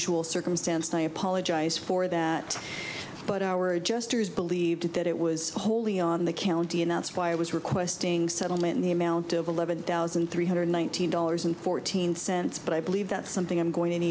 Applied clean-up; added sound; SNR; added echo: none; none; none; none.